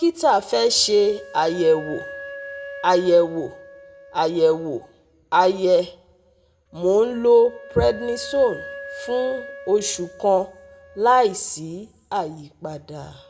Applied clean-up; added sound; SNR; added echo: none; Wind instrument, woodwind instrument; 18 dB; reverberation time 0.4 s.